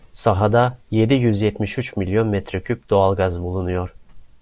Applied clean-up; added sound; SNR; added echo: none; none; none; none.